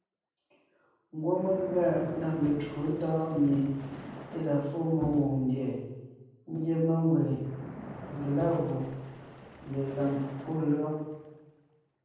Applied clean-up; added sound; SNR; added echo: none; Splash, splatter; 16 dB; reverberation time 1.2 s.